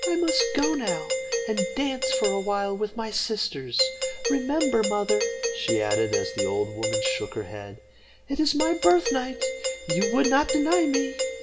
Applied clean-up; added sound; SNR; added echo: none; Doorbell; 3 dB; reverberation time 0.3 s.